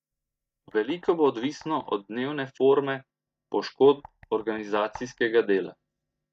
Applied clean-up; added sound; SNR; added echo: neural mask model DeepFilterNet 3.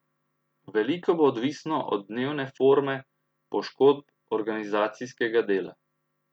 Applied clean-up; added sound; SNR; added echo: none; none; none; none.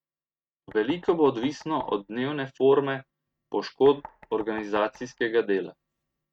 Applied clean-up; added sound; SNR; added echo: neural mask model RNNoise.